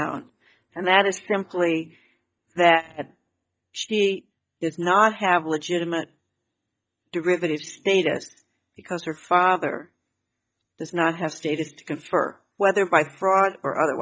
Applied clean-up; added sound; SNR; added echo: neural mask model DeepFilterNet 3.